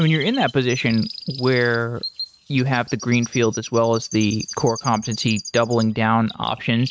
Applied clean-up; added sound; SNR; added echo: neural mask model RNNoise.